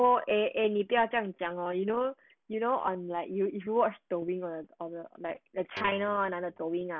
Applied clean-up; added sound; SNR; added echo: none; Guitar; 15 dB; none.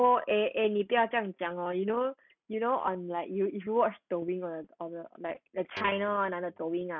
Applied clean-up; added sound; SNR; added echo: neural mask model RNNoise.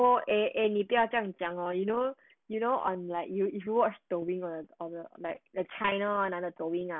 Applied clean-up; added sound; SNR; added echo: none; none; none; none.